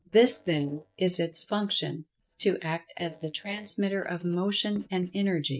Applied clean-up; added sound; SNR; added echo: neural mask model DeepFilterNet 3.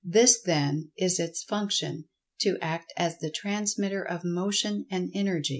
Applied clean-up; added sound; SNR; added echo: none; none; none; none.